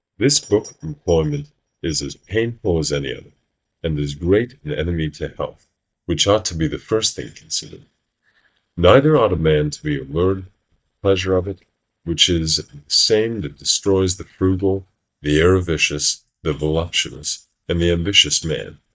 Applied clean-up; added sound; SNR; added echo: neural mask model DeepFilterNet 3.